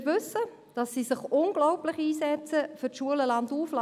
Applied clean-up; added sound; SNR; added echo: none; none; none; none.